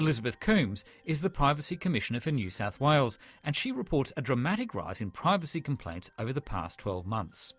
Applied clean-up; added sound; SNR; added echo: none; none; none; none.